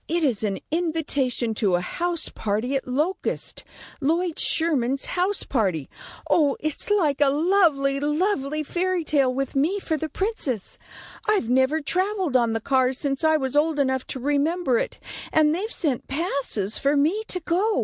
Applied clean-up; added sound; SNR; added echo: none; none; none; none.